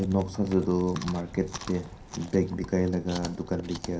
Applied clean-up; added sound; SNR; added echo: none; Chewing, mastication; 14 dB; reverberation time 0.3 s.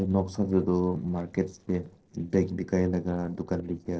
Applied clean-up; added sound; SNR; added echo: neural separator model SepFormer DNS4.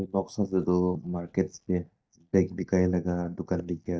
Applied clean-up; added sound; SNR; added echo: neural mask model DeepFilterNet 3.